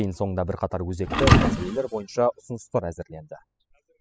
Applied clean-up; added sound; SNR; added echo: classical method spectral subtraction.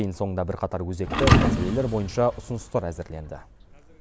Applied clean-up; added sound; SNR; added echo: none; Thump, thud; -2 dB; none.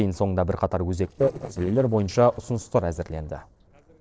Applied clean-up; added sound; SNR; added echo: neural separator model SepFormer DNS4.